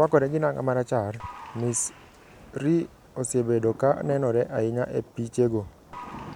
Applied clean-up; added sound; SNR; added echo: none; Thunder + Applause / Crowd; 19 dB; none.